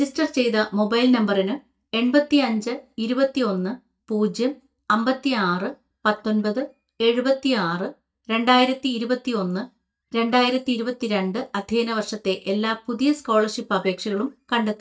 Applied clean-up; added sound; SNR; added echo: neural mask model DeepFilterNet 3.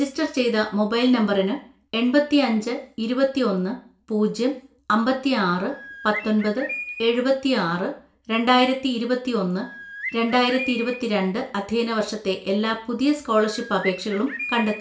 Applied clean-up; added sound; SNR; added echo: none; Bird; 11 dB; reverberation time 0.3 s.